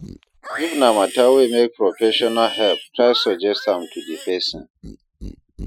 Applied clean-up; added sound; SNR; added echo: classical method Wiener filter.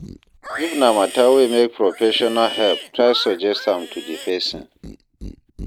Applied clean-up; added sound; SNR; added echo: none; Livestock, farm animals, working animals; 14 dB; none.